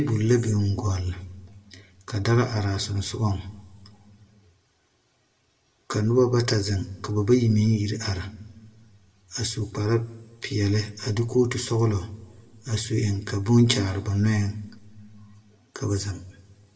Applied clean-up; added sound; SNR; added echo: none; none; none; reverberation time 0.8 s.